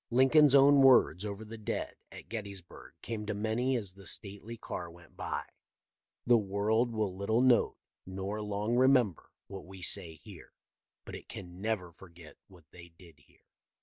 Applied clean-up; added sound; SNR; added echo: none; none; none; none.